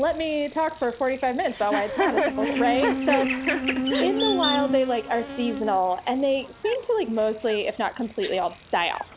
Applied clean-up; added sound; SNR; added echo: none; Buzz; 5 dB; none.